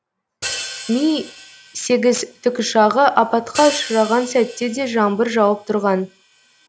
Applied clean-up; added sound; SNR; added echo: none; Hi-hat; 15 dB; none.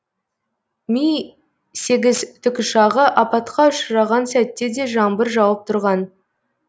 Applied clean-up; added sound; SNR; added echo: none; none; none; none.